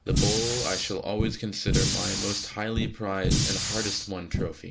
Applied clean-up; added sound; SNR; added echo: none; Fire; -3 dB; none.